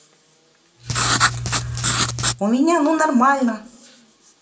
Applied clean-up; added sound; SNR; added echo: none; Writing; -1 dB; reverberation time 0.2 s.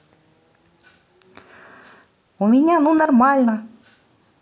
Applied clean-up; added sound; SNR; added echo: none; none; none; none.